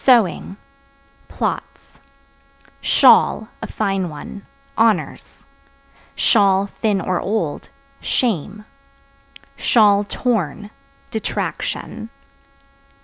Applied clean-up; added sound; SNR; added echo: none; none; none; none.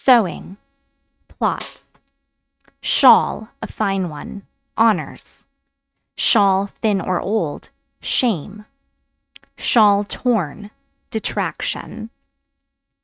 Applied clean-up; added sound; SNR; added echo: neural mask model RNNoise.